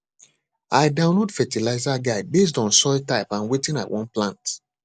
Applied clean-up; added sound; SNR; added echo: none; none; none; none.